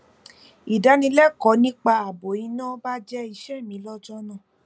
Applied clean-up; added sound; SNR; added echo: none; none; none; none.